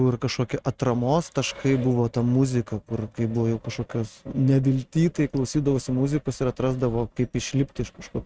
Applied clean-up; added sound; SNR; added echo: neural mask model RNNoise.